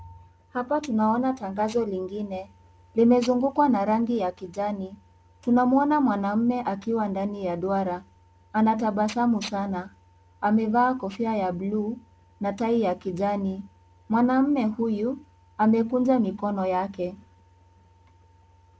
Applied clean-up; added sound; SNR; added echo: none; none; none; none.